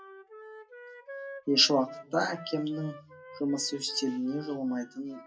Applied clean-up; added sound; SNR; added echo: classical method WPE with log-MMSE.